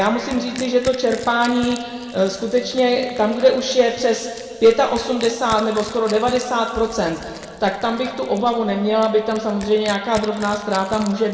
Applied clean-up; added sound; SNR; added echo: none; Crushing; 20 dB; reverberation time 2.1 s.